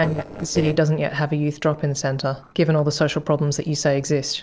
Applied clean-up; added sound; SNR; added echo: neural separator model SepFormer DNS4.